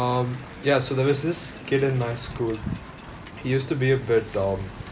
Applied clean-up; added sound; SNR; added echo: none; Wind; 13 dB; none.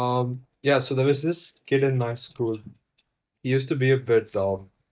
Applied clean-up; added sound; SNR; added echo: neural mask model DeepFilterNet 3.